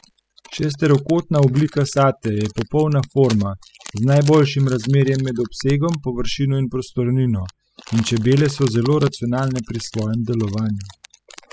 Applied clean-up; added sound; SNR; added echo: classical method spectral subtraction.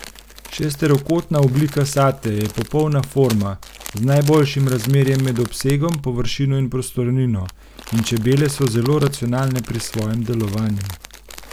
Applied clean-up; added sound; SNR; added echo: none; Crumpling, crinkling; 18 dB; none.